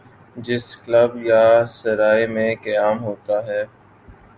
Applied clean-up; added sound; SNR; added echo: none; none; none; none.